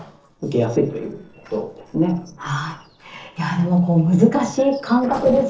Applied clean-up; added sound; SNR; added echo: neural separator model SepFormer DNS4.